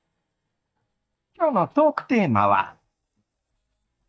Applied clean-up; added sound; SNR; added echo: neural mask model DeepFilterNet 3.